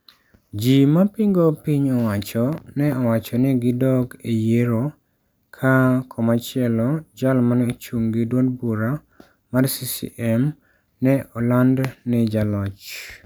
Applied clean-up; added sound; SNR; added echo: none; none; none; none.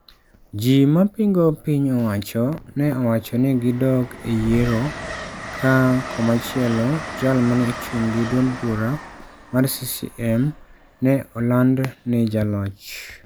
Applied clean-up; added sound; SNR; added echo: none; Train; 14 dB; none.